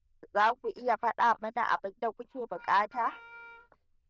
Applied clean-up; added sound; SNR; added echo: neural diffusion model UNIVERSE++.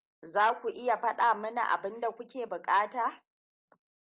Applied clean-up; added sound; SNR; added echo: none; none; none; none.